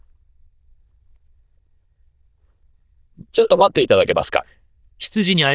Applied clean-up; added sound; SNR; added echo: neural diffusion model UNIVERSE++.